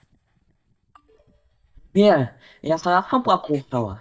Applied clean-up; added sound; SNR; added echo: neural mask model DeepFilterNet 3.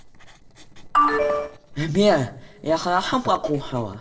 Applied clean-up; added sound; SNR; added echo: neural separator model SepFormer DNS4.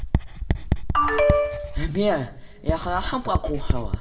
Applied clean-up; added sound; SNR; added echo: none; Writing; 1 dB; reverberation time 1.7 s.